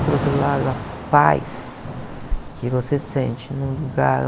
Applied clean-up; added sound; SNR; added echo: none; Thunder / Rain; 8 dB; none.